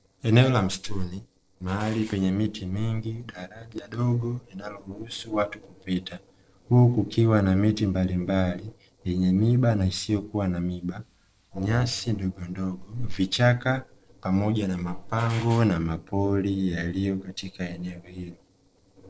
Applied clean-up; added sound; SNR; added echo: neural separator model SepFormer DNS4.